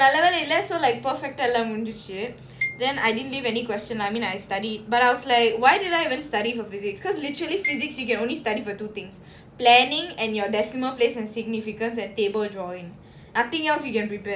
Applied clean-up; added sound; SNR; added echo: none; Marimba, xylophone; 12 dB; none.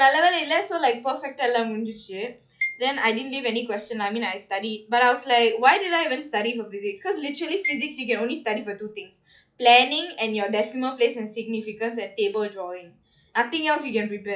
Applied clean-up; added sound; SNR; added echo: classical method log-MMSE.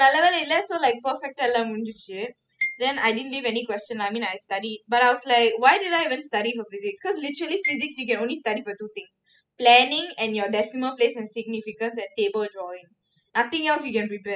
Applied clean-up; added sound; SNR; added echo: classical method spectral subtraction.